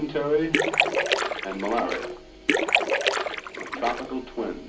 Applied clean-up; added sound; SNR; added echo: none; Splash, splatter; -4 dB; reverberation time 0.3 s.